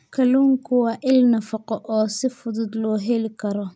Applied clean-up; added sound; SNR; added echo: none; none; none; none.